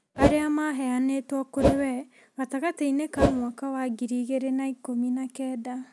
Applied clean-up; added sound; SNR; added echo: none; Whoosh, swoosh, swish; -2 dB; none.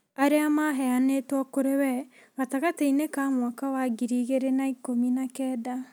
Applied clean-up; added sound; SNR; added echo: none; none; none; none.